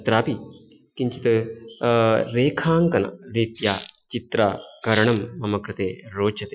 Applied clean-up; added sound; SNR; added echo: classical method Wiener filter.